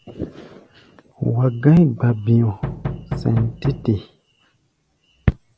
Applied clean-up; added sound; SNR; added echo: none; Knock; 7 dB; none.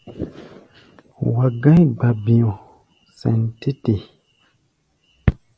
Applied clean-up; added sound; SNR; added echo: none; none; none; none.